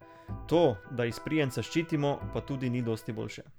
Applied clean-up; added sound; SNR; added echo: none; Bowed string instrument + Electric guitar; 15 dB; none.